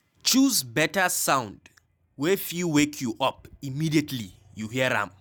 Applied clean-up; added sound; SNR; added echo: none; none; none; none.